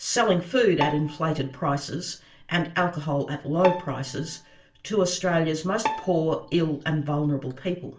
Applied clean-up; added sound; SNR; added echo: none; Bowed string instrument; 11 dB; reverberation time 0.3 s.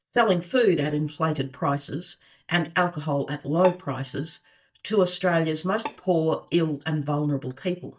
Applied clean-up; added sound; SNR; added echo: neural mask model DeepFilterNet 3.